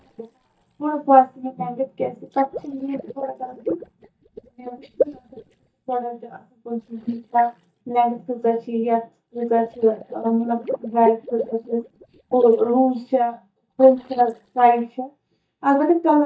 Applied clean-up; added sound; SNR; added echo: neural mask model DeepFilterNet 3.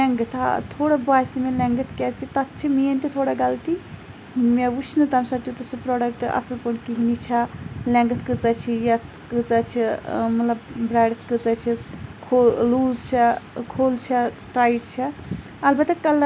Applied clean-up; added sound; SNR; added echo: none; none; none; none.